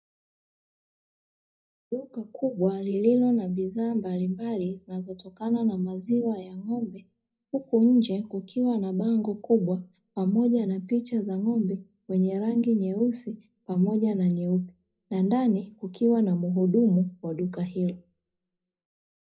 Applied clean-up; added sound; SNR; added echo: none; none; none; reverberation time 0.4 s.